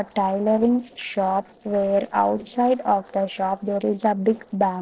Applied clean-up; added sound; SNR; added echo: neural separator model SepFormer DNS4.